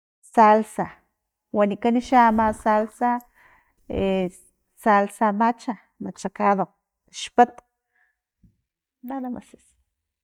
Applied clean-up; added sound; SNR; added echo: neural mask model DeepFilterNet 3.